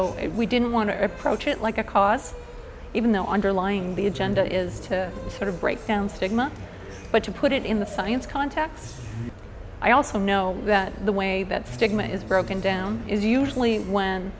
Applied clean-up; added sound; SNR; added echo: none; none; none; none.